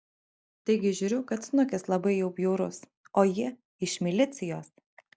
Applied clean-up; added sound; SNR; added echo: none; none; none; none.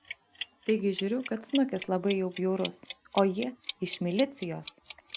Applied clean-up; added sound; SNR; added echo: none; Clock; 2 dB; none.